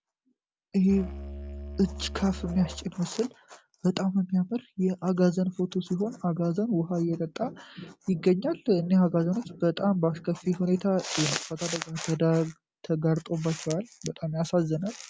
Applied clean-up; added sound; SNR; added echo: none; Musical instrument; 11 dB; none.